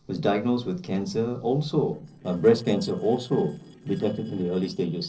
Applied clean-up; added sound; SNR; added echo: neural separator model SepFormer DNS4.